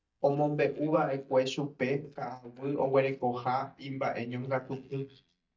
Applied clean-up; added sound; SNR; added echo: neural mask model DeepFilterNet 3.